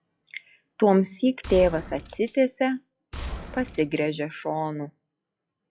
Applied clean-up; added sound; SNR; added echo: classical method log-MMSE.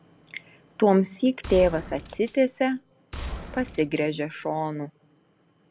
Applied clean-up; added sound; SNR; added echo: none; Gunshot, gunfire; 12 dB; none.